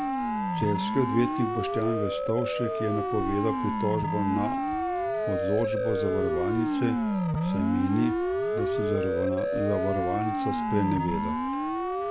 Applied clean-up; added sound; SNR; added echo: none; Siren; -2 dB; none.